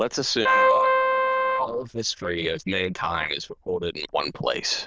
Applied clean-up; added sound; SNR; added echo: neural diffusion model UNIVERSE++.